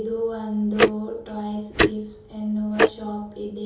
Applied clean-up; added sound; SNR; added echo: none; Tick-tock; -2 dB; reverberation time 2.8 s.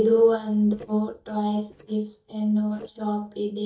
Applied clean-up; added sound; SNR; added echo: neural mask model DeepFilterNet 3.